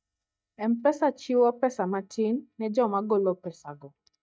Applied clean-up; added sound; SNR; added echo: neural mask model DeepFilterNet 3.